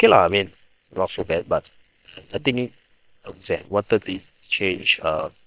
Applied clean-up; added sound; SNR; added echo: neural separator model SepFormer WHAM!.